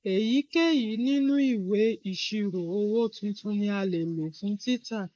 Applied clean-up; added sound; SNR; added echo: neural mask model Resemble Enhance denoiser.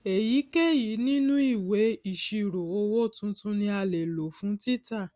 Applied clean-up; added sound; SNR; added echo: none; none; none; none.